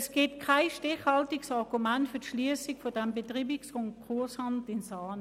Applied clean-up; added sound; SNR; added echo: none; none; none; none.